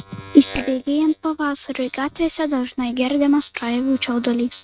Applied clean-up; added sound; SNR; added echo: neural mask model RNNoise.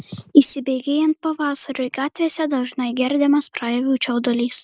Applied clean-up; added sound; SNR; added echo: none; none; none; none.